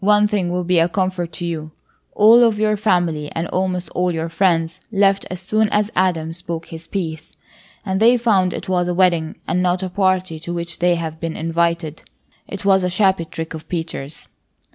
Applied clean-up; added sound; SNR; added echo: none; none; none; none.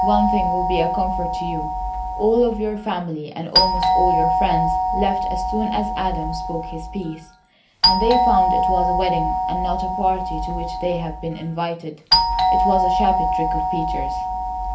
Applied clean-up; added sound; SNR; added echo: none; Doorbell; -4 dB; reverberation time 0.3 s.